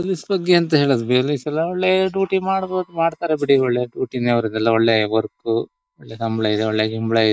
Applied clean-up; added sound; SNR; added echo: neural mask model DeepFilterNet 3.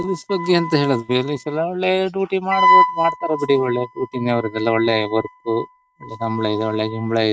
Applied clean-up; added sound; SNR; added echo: neural mask model RNNoise.